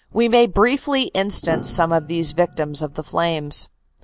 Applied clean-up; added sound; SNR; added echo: none; Piano; 15 dB; none.